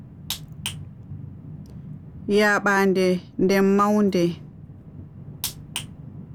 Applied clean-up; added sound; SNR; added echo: none; none; none; none.